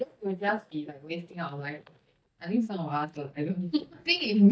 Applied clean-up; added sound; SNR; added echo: neural mask model DeepFilterNet 3.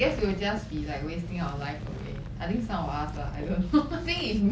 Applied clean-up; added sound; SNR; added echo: none; none; none; none.